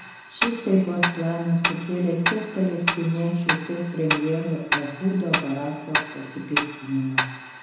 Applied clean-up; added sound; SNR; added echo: none; Tick-tock; 1 dB; reverberation time 1.0 s.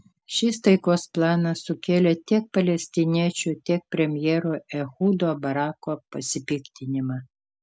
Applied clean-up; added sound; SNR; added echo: none; none; none; none.